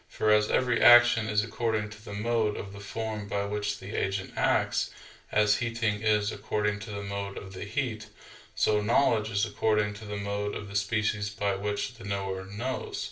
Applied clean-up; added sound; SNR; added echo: none; none; none; reverberation time 0.3 s.